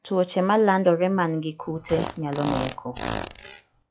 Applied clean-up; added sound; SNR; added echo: classical method log-MMSE.